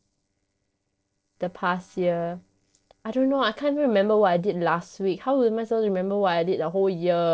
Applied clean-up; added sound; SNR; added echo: neural separator model SepFormer DNS4.